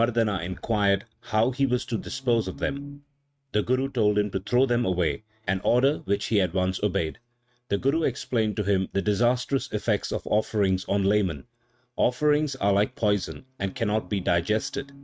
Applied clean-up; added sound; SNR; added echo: neural mask model RNNoise.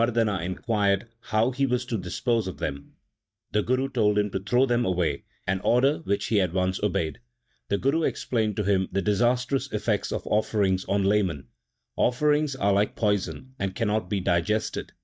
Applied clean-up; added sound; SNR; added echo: neural mask model DeepFilterNet 3.